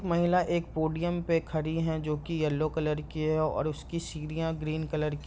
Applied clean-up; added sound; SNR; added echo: none; Dog; 15 dB; none.